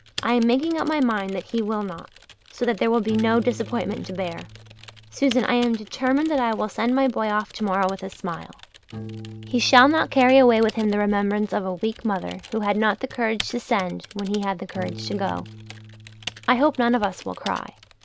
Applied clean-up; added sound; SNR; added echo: none; Typing + Piano; 17 dB; none.